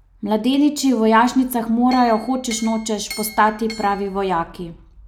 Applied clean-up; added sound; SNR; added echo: none; Chink, clink; 18 dB; none.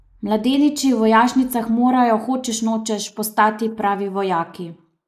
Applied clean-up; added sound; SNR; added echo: neural mask model Resemble Enhance denoiser.